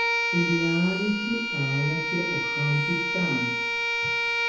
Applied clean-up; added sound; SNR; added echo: none; Bowed string instrument; -1 dB; reverberation time 0.7 s.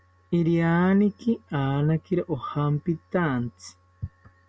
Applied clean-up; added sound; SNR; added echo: none; none; none; none.